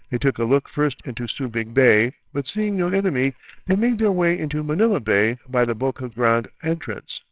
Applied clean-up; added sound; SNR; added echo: neural separator model SepFormer WHAMR!.